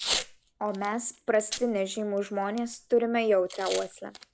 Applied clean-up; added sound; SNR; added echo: none; Packing tape, duct tape / Tearing; 10 dB; none.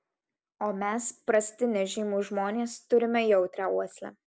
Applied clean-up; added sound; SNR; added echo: none; none; none; none.